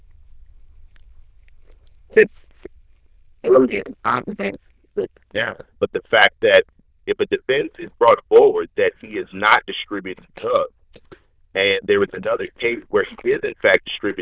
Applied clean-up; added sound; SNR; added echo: neural diffusion model UNIVERSE++.